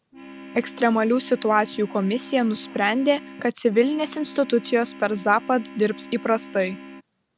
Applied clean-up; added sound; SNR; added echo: none; Organ; 17 dB; none.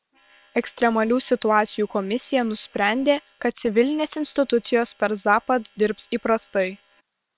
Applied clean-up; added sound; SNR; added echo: neural separator model SepFormer WHAM!.